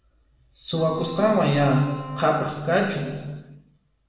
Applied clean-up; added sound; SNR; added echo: none; Bowed string instrument; 13 dB; reverberation time 1.1 s.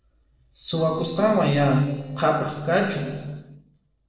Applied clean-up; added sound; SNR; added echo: neural separator model SepFormer DNS4.